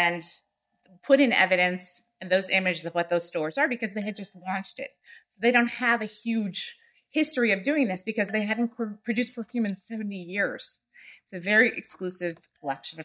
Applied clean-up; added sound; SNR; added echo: neural mask model DeepFilterNet 3.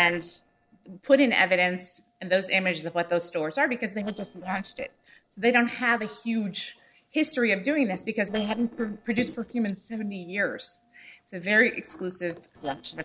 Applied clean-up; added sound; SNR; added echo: neural separator model SepFormer DNS4.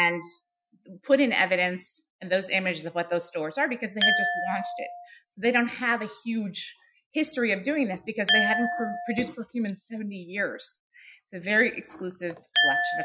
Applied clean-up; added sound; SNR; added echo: classical method Wiener filter.